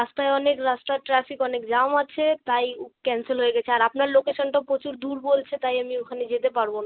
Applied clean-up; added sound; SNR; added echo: none; none; none; none.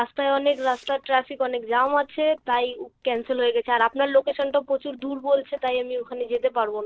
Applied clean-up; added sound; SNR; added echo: neural separator model SepFormer DNS4.